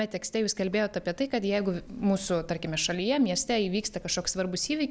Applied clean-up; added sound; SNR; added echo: none; none; none; none.